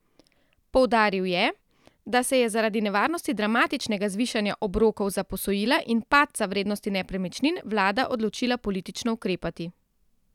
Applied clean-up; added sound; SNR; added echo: none; none; none; none.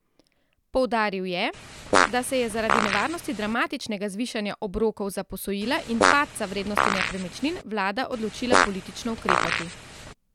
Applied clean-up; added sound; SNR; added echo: none; Fart; -2 dB; none.